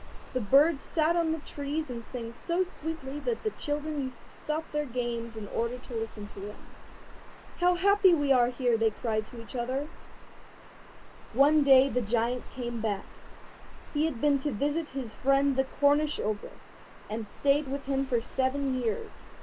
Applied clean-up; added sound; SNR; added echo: none; Water; 10 dB; none.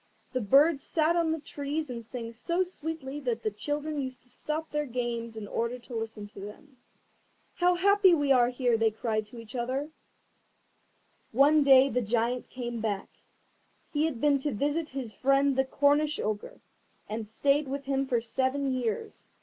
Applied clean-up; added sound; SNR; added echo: none; none; none; none.